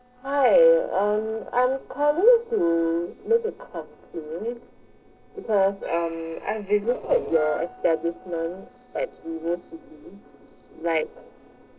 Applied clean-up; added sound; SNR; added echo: neural separator model SepFormer DNS4.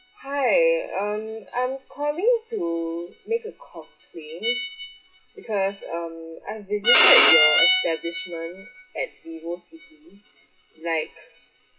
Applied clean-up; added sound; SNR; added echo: classical method WPE with log-MMSE.